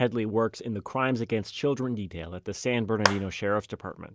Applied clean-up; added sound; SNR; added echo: none; Clapping; 4 dB; none.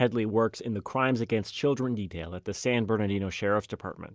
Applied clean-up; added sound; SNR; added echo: none; none; none; none.